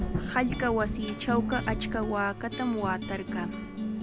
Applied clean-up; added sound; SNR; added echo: none; Thunder / Rain + Acoustic guitar; 2 dB; none.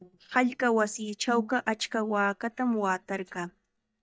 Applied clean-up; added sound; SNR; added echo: neural mask model DeepFilterNet 3.